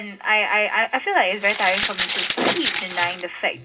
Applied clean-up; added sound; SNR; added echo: none; Rattle (instrument); 4 dB; reverberation time 0.2 s.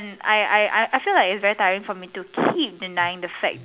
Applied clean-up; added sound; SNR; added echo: none; none; none; none.